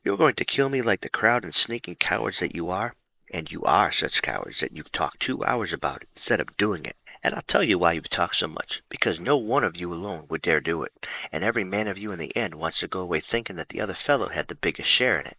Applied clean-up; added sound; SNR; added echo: neural mask model Resemble Enhance denoiser.